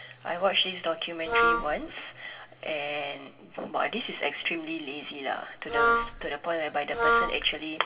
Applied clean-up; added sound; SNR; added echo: none; Wind instrument, woodwind instrument; -5 dB; reverberation time 3.0 s.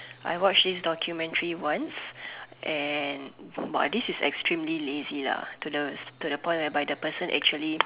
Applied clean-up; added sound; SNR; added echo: none; none; none; none.